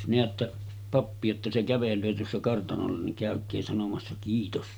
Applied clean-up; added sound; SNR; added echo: none; none; none; none.